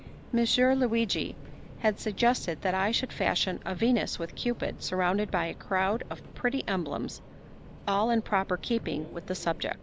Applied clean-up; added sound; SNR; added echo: none; Subway, metro, underground; 15 dB; none.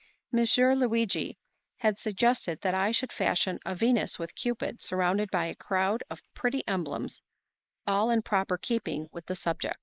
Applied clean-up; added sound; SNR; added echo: neural mask model Resemble Enhance denoiser.